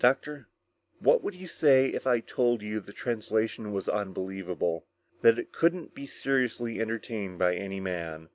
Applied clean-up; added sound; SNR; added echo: none; none; none; none.